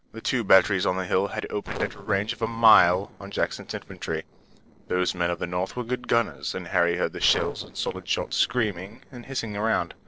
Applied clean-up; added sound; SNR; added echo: neural separator model SepFormer DNS4.